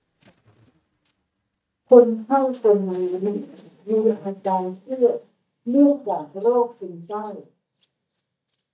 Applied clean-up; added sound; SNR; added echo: neural mask model DeepFilterNet 3.